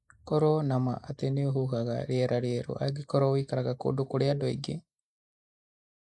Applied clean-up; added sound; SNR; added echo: neural mask model Resemble Enhance denoiser.